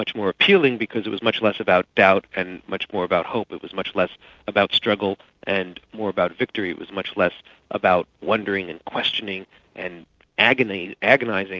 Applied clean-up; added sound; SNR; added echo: none; none; none; none.